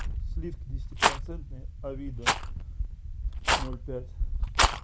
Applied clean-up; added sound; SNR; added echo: none; Rattle; -1 dB; none.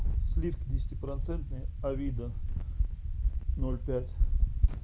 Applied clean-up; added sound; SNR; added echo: none; none; none; none.